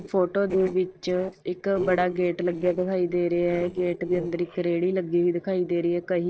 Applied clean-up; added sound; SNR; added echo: neural separator model SepFormer DNS4.